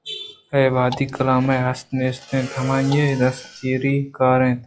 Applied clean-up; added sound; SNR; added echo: classical method log-MMSE.